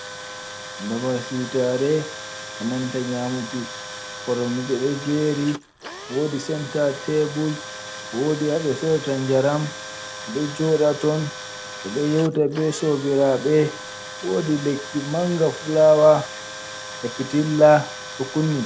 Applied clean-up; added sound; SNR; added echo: none; Tools; 12 dB; none.